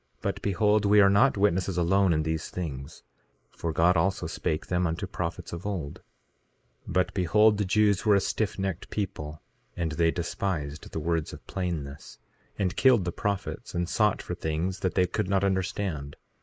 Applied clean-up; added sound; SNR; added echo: neural mask model Resemble Enhance denoiser.